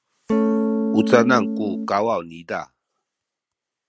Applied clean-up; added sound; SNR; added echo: none; Electric guitar / Strum; -2 dB; none.